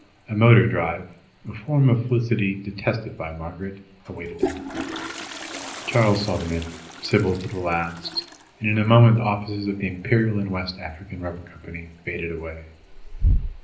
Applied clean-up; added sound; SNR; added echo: none; Toilet flush; 9 dB; reverberation time 0.5 s.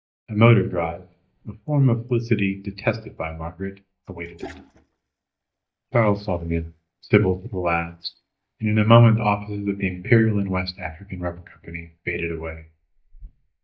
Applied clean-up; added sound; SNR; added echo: neural mask model DeepFilterNet 3.